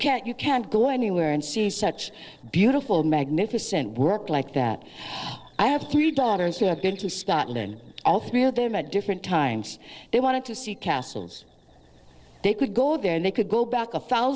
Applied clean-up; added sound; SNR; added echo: neural separator model SepFormer DNS4.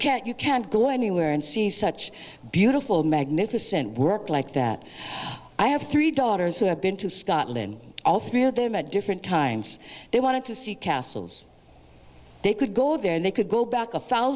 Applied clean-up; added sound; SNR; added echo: none; none; none; none.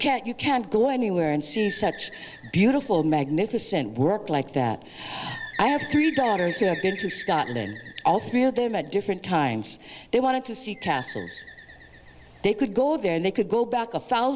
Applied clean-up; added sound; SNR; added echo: none; Bird; 17 dB; none.